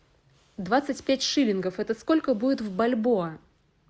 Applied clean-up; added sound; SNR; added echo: none; none; none; none.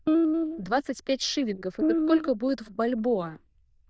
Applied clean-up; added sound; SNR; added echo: neural diffusion model UNIVERSE++.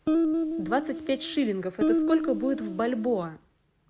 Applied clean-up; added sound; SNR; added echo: none; Guitar; -1 dB; none.